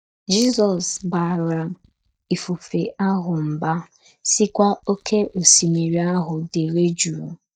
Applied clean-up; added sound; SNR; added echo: neural mask model DeepFilterNet 3.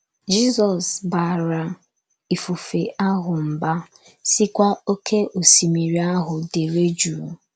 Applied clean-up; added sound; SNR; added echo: none; none; none; none.